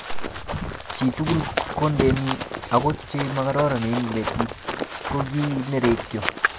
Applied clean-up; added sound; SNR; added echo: none; Run; 4 dB; none.